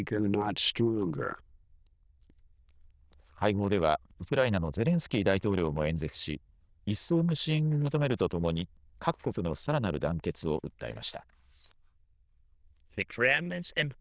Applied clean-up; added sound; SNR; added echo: neural diffusion model UNIVERSE++.